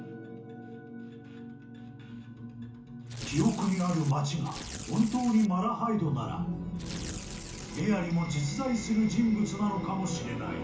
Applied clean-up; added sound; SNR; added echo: none; Tearing; 12 dB; reverberation time 0.7 s.